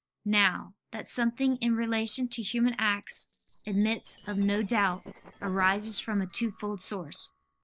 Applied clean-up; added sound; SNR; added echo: neural separator model SepFormer DNS4.